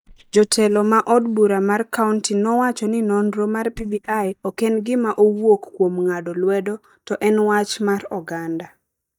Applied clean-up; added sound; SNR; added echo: neural mask model DeepFilterNet 3.